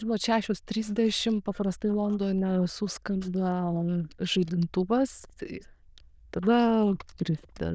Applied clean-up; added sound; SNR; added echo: neural diffusion model UNIVERSE++.